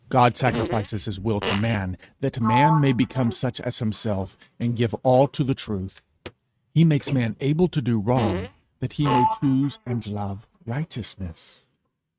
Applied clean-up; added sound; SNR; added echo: neural mask model RNNoise.